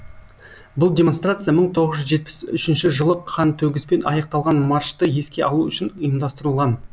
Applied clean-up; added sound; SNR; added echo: none; none; none; none.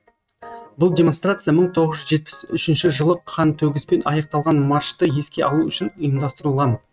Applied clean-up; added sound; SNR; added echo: neural mask model RNNoise.